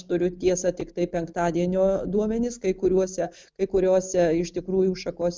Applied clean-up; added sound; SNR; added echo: none; none; none; none.